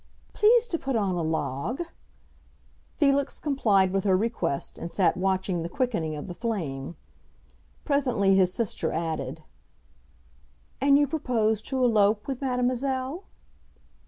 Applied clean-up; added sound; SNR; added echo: none; none; none; none.